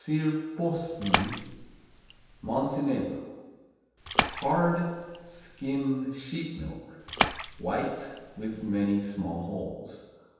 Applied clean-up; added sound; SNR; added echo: none; Splash, splatter; 1 dB; reverberation time 1.2 s.